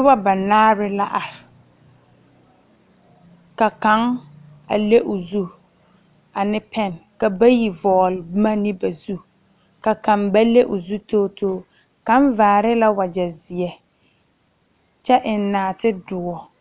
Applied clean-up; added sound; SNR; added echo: none; none; none; none.